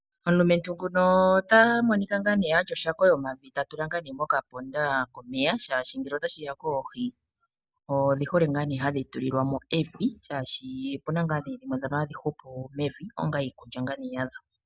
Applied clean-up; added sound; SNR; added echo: none; none; none; none.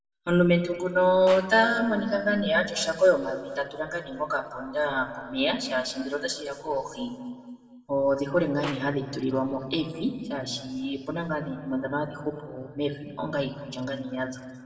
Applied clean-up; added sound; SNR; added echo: neural separator model SepFormer DNS4.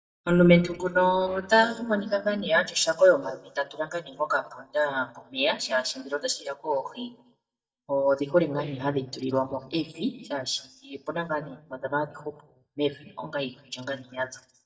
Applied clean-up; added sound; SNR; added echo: neural mask model DeepFilterNet 3.